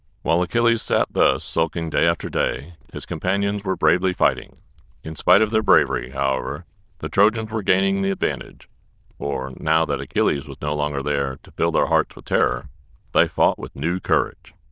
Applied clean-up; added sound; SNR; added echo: neural diffusion model UNIVERSE++.